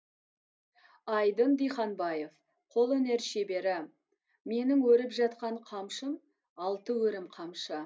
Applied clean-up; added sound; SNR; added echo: none; none; none; none.